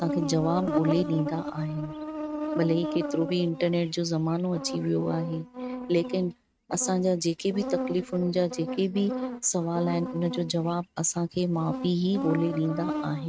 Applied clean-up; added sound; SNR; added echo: neural mask model RNNoise.